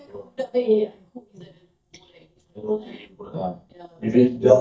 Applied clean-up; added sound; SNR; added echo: neural mask model DeepFilterNet 3.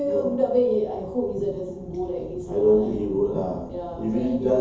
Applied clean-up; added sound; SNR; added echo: none; Thunder / Rain; 19 dB; reverberation time 0.5 s.